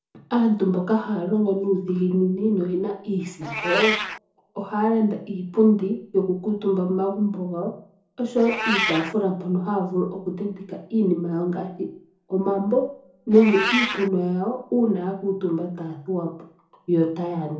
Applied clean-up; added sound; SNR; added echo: none; Meow; 11 dB; reverberation time 0.6 s.